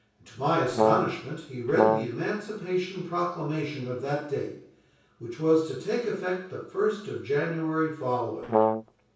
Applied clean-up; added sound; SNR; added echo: none; Brass instrument; -4 dB; reverberation time 0.6 s.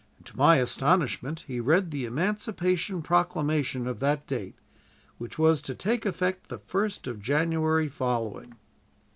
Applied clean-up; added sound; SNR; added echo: none; none; none; none.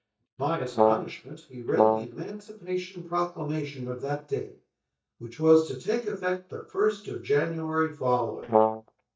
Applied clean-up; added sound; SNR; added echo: neural mask model DeepFilterNet 3.